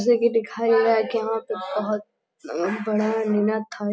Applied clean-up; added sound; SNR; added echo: none; none; none; none.